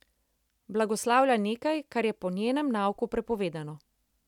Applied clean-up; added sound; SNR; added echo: none; none; none; none.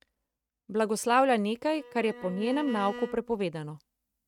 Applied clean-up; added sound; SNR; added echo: neural mask model RNNoise.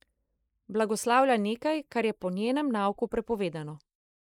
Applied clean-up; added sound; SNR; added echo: neural mask model Resemble Enhance denoiser.